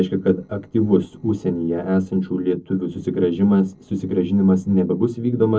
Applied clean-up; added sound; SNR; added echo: neural separator model SepFormer DNS4.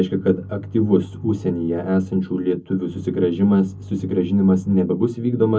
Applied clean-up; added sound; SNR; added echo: none; Bowed string instrument; 17 dB; reverberation time 0.3 s.